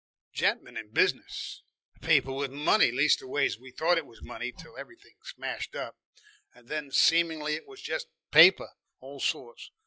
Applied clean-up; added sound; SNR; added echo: classical method log-MMSE.